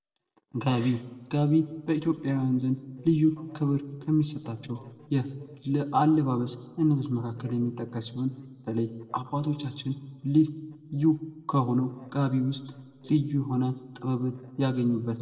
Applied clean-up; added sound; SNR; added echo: none; none; none; reverberation time 1.2 s.